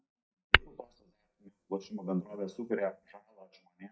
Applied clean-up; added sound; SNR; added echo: neural mask model DeepFilterNet 3.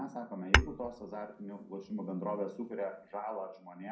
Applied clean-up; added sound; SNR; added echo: none; Tap / Hammer / Glass; -4 dB; reverberation time 0.6 s.